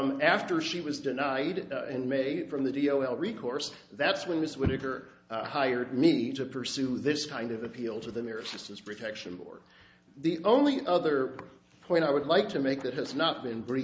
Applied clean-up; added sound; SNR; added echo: none; none; none; none.